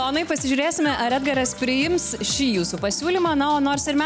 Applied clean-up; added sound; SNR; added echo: none; Wind instrument, woodwind instrument; 19 dB; none.